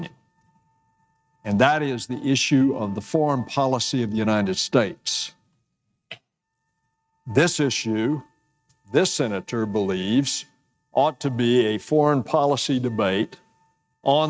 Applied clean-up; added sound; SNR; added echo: neural mask model RNNoise.